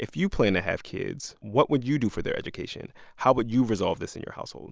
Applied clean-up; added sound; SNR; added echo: none; none; none; none.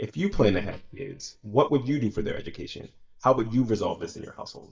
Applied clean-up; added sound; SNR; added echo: neural mask model DeepFilterNet 3.